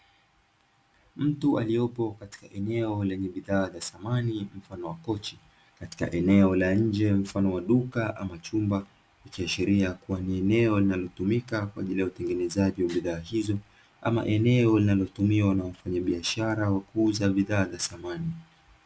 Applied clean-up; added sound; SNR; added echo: none; none; none; none.